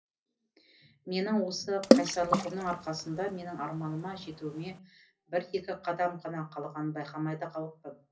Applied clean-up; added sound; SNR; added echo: none; Water / Splash, splatter; -5 dB; reverberation time 0.4 s.